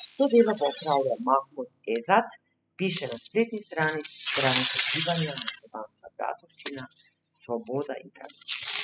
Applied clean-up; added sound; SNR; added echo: classical method spectral subtraction.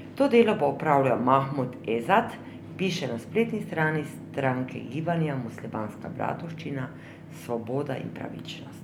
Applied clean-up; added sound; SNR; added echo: none; none; none; none.